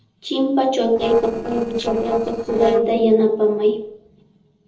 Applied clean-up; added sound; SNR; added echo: neural separator model SepFormer DNS4.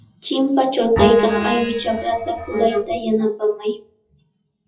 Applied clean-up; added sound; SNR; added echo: classical method WPE with log-MMSE.